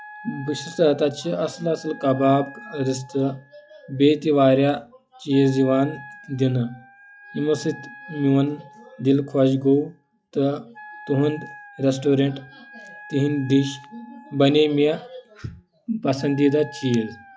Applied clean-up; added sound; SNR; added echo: classical method log-MMSE.